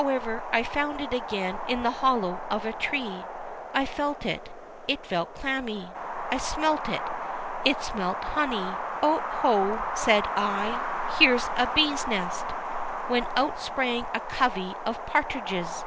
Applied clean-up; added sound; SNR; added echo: none; Wind; 5 dB; none.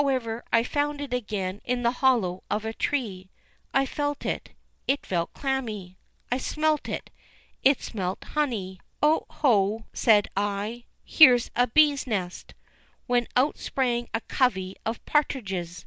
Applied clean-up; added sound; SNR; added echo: none; none; none; none.